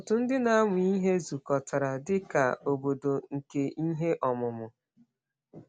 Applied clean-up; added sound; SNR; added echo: none; none; none; none.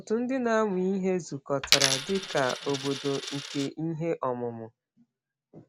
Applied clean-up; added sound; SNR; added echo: none; Coin (dropping); 1 dB; none.